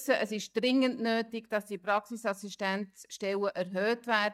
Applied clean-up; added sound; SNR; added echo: neural mask model DeepFilterNet 3.